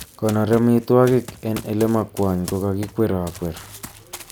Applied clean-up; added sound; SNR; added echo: none; Run; 18 dB; none.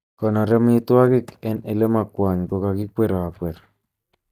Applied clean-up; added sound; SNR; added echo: neural mask model DeepFilterNet 3.